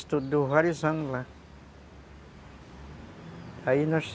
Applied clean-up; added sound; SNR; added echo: none; none; none; none.